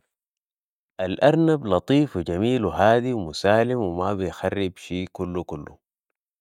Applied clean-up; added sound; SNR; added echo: none; none; none; none.